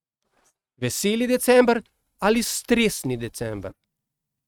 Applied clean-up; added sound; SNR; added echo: neural mask model RNNoise.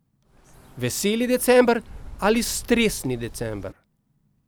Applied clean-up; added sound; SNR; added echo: none; Bird; 17 dB; none.